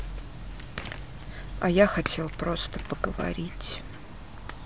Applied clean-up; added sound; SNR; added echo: none; Crack / Crackle; 8 dB; none.